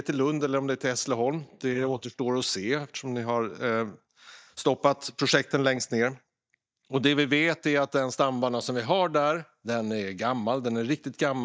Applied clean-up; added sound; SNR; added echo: neural mask model DeepFilterNet 3.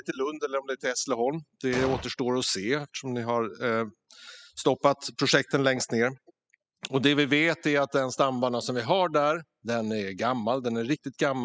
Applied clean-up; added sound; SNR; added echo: classical method spectral subtraction.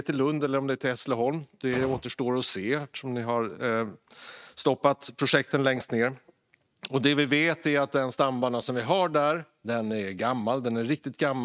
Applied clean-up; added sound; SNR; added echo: neural mask model RNNoise.